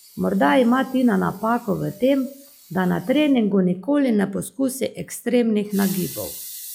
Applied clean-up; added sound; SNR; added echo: classical method log-MMSE.